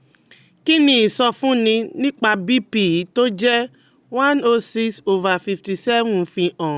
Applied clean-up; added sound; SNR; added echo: none; none; none; none.